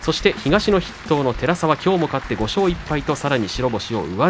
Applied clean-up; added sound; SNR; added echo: none; Drum / Drum kit; 16 dB; none.